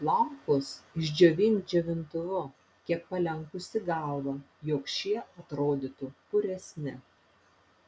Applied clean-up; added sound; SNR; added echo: none; none; none; none.